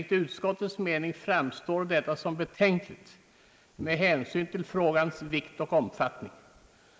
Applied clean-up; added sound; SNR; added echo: neural mask model Resemble Enhance denoiser.